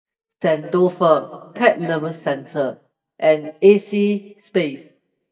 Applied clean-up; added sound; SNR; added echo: neural mask model DeepFilterNet 3.